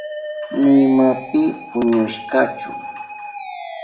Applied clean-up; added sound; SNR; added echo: none; Musical instrument; 12 dB; reverberation time 0.8 s.